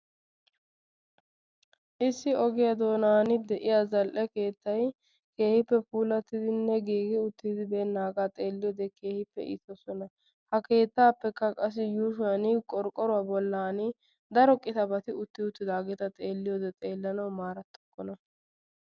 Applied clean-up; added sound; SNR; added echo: none; none; none; none.